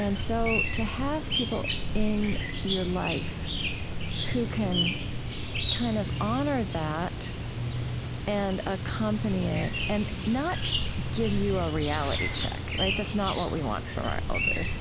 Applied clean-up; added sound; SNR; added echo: none; Chirp, tweet; -1 dB; none.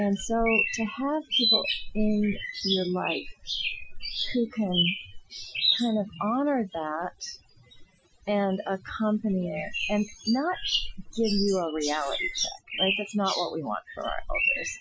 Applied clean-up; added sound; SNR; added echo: classical method Wiener filter.